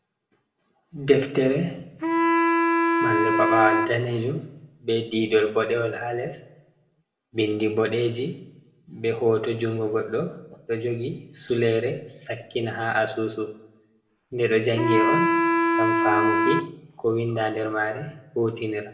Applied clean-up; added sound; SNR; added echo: none; Wind instrument, woodwind instrument; -2 dB; reverberation time 0.6 s.